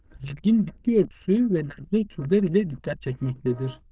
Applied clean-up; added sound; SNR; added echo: neural diffusion model UNIVERSE++.